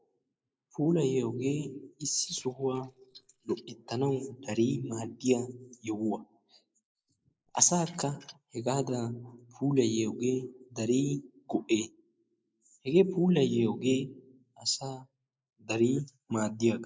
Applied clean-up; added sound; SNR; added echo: neural mask model Resemble Enhance denoiser.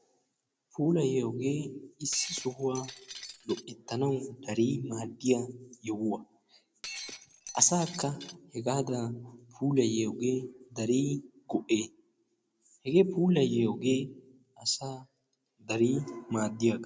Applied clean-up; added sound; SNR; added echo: none; Shatter; 13 dB; none.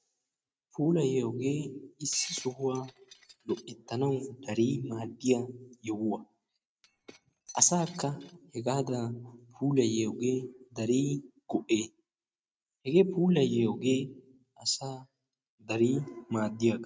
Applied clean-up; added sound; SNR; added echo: neural mask model RNNoise.